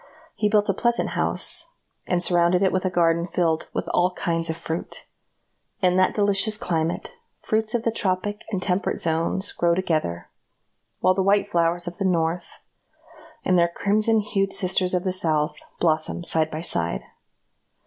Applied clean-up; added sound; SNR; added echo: none; none; none; none.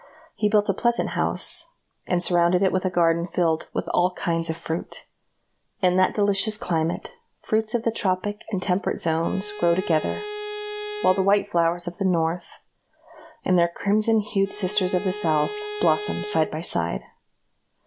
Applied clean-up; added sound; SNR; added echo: none; Bowed string instrument; 10 dB; none.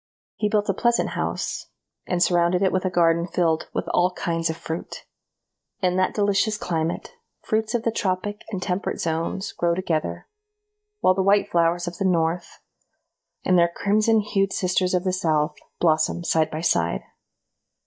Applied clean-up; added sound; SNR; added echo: neural mask model DeepFilterNet 3.